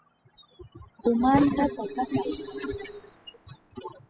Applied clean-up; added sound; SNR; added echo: classical method spectral subtraction.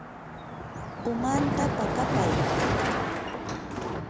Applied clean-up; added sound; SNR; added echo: none; Car passing by; -5 dB; none.